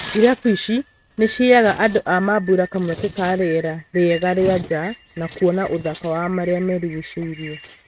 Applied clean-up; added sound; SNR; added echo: neural mask model RNNoise.